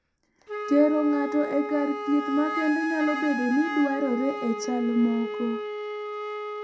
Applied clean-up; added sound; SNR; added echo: none; Wind instrument, woodwind instrument; 6 dB; reverberation time 0.2 s.